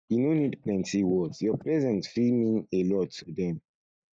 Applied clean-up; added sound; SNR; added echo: neural mask model DeepFilterNet 3.